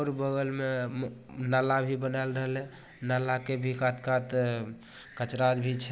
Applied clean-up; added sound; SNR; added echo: none; none; none; none.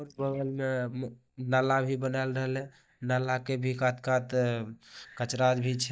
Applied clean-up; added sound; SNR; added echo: neural mask model DeepFilterNet 3.